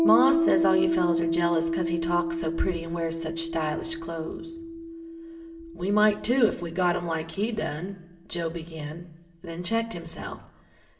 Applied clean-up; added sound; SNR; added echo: none; Piano; 2 dB; reverberation time 0.6 s.